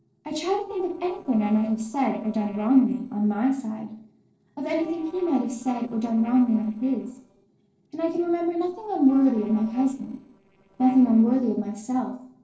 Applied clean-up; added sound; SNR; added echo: neural separator model SepFormer DNS4.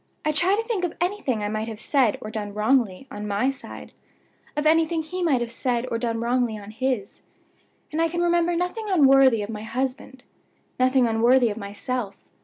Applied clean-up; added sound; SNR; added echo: none; none; none; none.